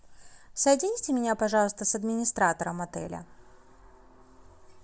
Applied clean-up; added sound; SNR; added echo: none; none; none; none.